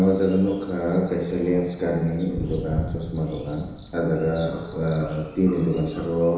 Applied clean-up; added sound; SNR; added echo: none; Thunder; 13 dB; reverberation time 1.0 s.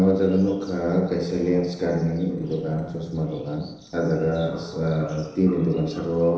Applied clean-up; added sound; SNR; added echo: neural separator model SepFormer DNS4.